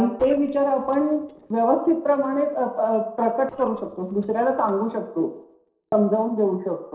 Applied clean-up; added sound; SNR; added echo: neural separator model SepFormer DNS4.